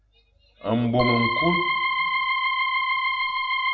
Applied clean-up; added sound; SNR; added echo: none; Organ; -5 dB; reverberation time 0.7 s.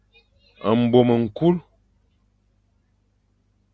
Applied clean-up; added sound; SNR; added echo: none; none; none; none.